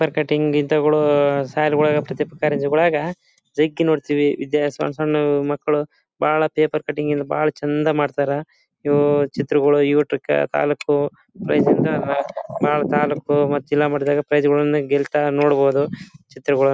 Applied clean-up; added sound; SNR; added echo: none; none; none; none.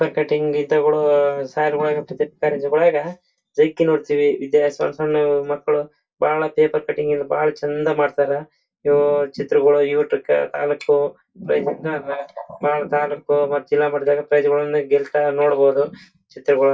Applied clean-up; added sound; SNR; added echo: neural mask model DeepFilterNet 3.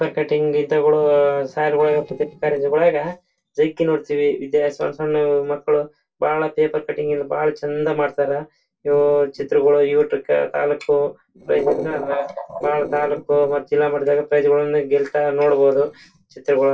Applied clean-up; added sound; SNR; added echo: neural separator model SepFormer DNS4.